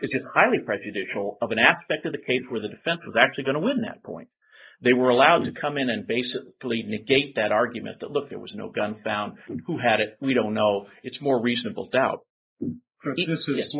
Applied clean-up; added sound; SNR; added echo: neural mask model Resemble Enhance denoiser.